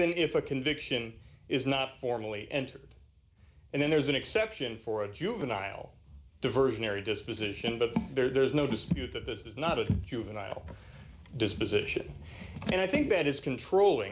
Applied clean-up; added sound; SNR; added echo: none; none; none; none.